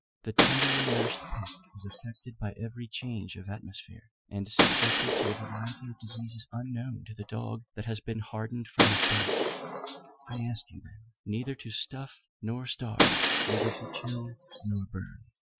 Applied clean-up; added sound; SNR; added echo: classical method Wiener filter.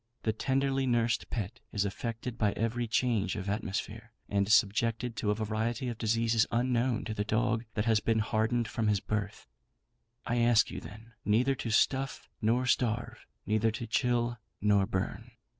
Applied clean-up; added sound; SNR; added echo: none; none; none; none.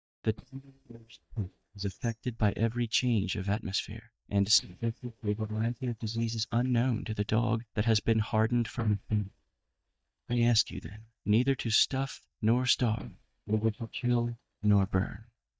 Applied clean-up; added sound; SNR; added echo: neural mask model DeepFilterNet 3.